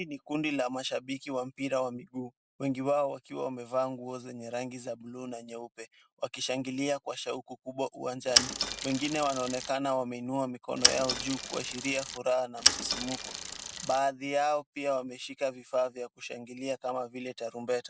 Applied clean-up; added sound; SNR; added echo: none; Mechanisms / Bicycle; -2 dB; none.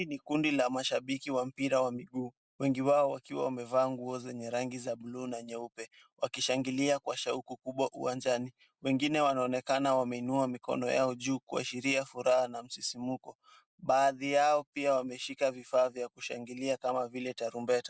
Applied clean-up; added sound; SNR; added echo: none; none; none; none.